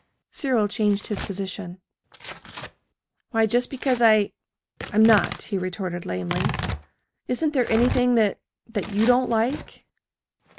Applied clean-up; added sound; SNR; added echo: none; Tearing; 11 dB; none.